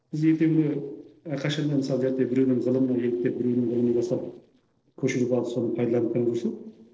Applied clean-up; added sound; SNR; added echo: neural separator model SepFormer DNS4.